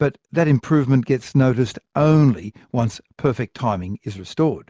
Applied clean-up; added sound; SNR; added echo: none; none; none; none.